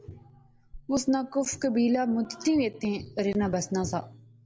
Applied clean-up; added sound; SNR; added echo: none; Tap; 19 dB; none.